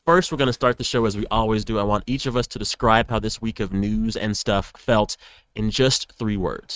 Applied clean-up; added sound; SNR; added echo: neural mask model RNNoise.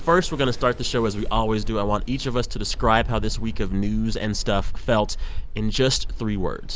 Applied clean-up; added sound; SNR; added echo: none; Mechanical fan; 3 dB; none.